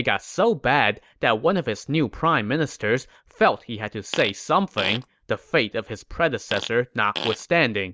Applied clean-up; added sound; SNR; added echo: none; Fart; 10 dB; none.